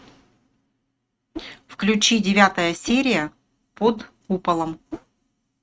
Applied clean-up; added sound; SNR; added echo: neural mask model RNNoise.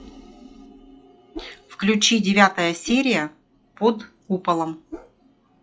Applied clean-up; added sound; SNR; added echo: classical method log-MMSE.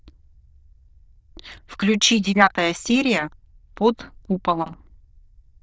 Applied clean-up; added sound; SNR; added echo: neural diffusion model UNIVERSE++.